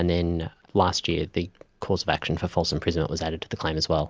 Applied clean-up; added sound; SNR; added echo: none; none; none; none.